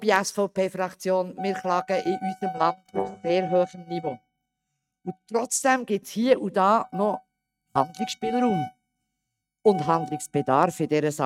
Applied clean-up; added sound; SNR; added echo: neural mask model RNNoise.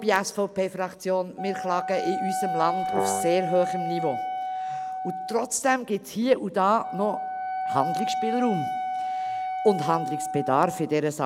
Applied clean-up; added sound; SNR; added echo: none; Brass instrument + Wind instrument, woodwind instrument; 4 dB; none.